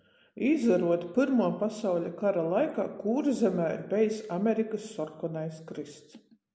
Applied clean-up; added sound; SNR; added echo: none; none; none; none.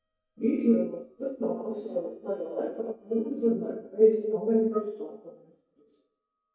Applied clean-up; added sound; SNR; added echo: neural mask model DeepFilterNet 3.